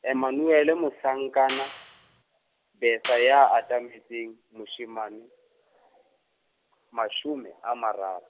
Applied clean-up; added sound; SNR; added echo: none; Clapping; 11 dB; none.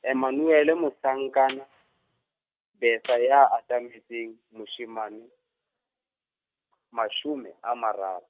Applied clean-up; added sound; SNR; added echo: neural mask model RNNoise.